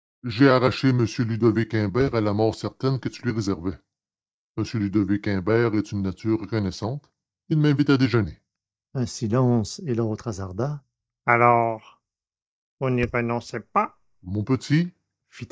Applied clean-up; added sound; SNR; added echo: neural mask model DeepFilterNet 3.